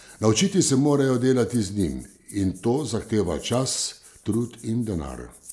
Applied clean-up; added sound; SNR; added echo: none; Rattle (instrument); 20 dB; none.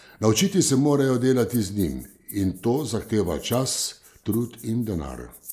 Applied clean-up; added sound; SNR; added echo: neural mask model Resemble Enhance denoiser.